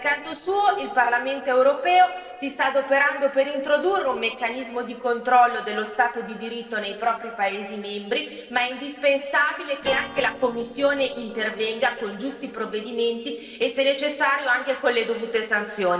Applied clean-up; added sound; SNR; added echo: neural separator model SepFormer DNS4.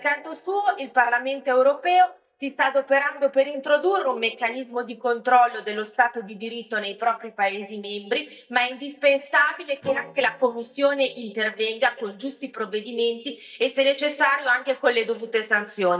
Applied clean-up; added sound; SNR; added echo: neural mask model DeepFilterNet 3.